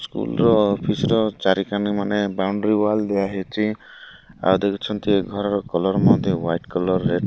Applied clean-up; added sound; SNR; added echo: none; none; none; none.